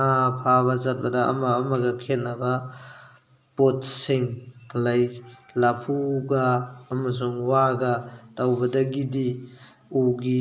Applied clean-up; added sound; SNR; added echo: none; none; none; none.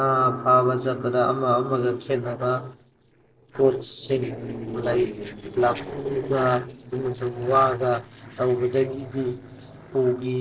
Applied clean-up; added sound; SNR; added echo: neural separator model SepFormer DNS4.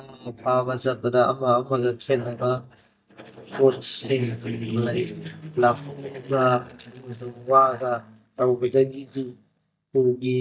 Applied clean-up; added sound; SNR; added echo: neural mask model DeepFilterNet 3.